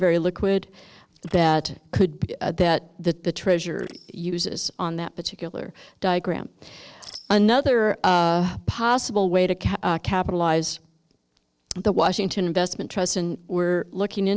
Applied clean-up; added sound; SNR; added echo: neural separator model SepFormer DNS4.